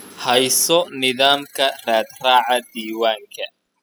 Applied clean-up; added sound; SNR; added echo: classical method spectral subtraction.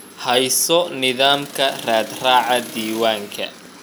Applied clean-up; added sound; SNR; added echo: none; Accelerating, revving, vroom; 16 dB; none.